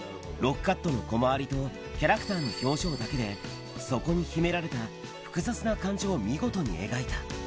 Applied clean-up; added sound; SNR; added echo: none; none; none; none.